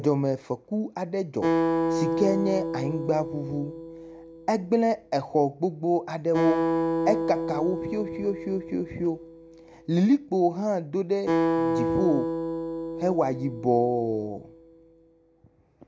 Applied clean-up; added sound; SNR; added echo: none; Acoustic guitar; 3 dB; none.